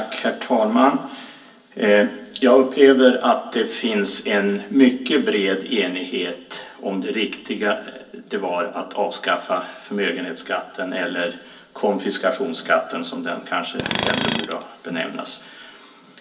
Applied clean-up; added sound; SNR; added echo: none; Tools; 4 dB; reverberation time 0.3 s.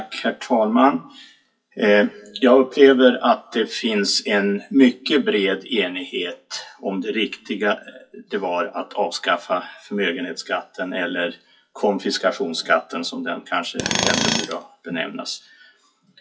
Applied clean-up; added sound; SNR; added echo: classical method WPE with log-MMSE.